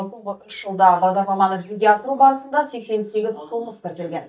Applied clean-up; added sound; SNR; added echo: neural mask model DeepFilterNet 3.